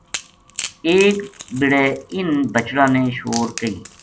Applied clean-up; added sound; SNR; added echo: none; Crack / Crackle; 15 dB; none.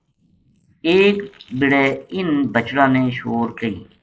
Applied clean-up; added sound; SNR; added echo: neural mask model Resemble Enhance denoiser.